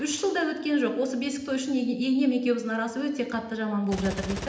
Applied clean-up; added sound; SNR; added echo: none; Gunshot, gunfire; 16 dB; reverberation time 0.8 s.